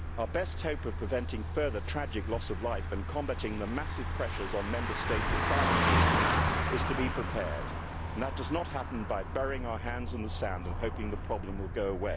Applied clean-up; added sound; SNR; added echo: none; Car passing by + Truck; -3 dB; none.